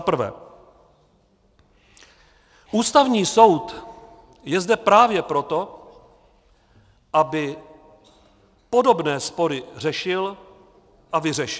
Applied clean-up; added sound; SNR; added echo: none; none; none; none.